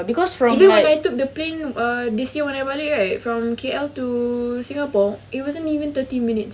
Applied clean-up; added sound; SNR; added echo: none; none; none; none.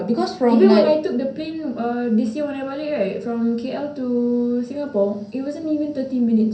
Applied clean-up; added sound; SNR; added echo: none; none; none; reverberation time 0.6 s.